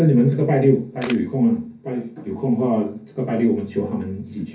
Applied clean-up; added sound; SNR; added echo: none; Camera; 20 dB; reverberation time 0.3 s.